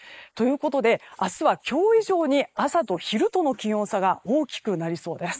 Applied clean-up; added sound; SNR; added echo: neural mask model Resemble Enhance denoiser.